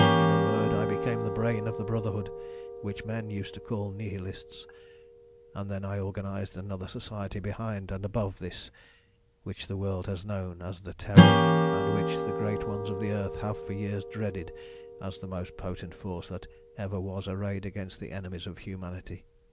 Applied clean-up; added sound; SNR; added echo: none; Strum; -4 dB; none.